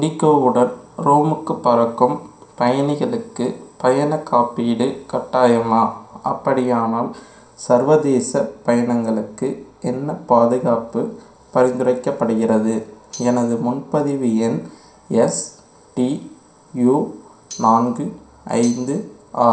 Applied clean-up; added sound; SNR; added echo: none; Tambourine; 20 dB; reverberation time 0.5 s.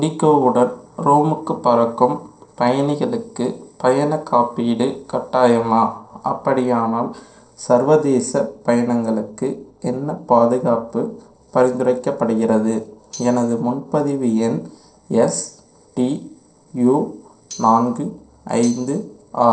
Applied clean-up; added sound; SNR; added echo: neural separator model SepFormer DNS4.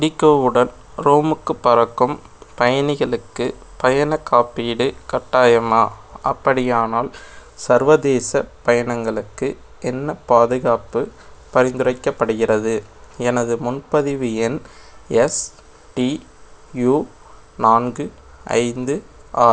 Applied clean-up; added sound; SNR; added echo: none; none; none; none.